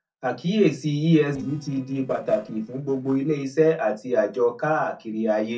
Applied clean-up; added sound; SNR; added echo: neural separator model SepFormer DNS4.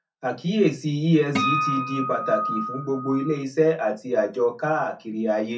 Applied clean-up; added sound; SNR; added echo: none; Acoustic guitar; 3 dB; reverberation time 0.3 s.